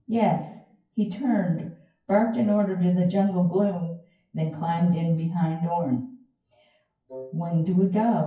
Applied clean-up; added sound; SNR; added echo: classical method WPE with log-MMSE.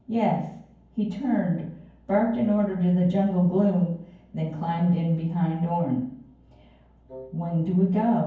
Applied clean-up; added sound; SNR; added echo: none; Wind instrument, woodwind instrument; 19 dB; reverberation time 0.9 s.